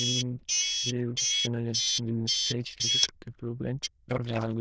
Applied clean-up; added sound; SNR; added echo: neural diffusion model UNIVERSE++.